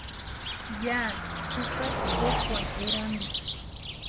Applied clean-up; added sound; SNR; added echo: none; Car passing by + Chirp, tweet; -4 dB; none.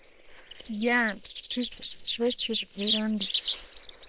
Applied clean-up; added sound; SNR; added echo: neural separator model SepFormer WHAM!.